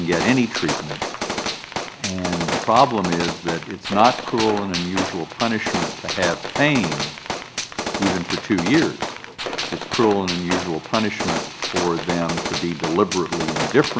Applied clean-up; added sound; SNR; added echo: none; Gunshot, gunfire; 4 dB; none.